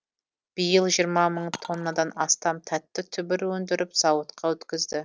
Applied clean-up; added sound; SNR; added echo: neural separator model SepFormer DNS4.